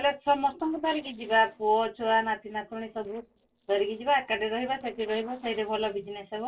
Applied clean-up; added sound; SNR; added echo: neural separator model SepFormer DNS4.